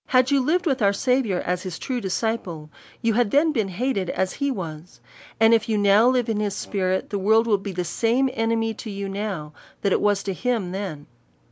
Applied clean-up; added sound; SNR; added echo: none; none; none; none.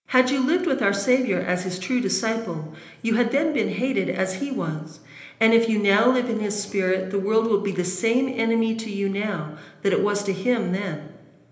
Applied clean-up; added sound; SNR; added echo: none; none; none; reverberation time 1.0 s.